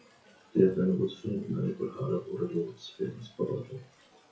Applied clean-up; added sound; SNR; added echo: classical method WPE with log-MMSE.